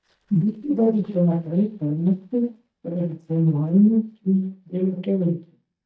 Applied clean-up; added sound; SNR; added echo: neural mask model DeepFilterNet 3.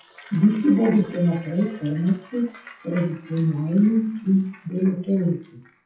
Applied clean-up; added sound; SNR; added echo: classical method WPE with log-MMSE.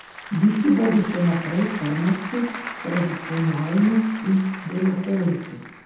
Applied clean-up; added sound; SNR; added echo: none; Applause / Crowd; 13 dB; reverberation time 0.8 s.